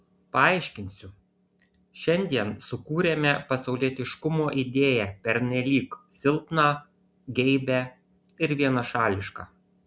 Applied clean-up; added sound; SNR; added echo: none; none; none; none.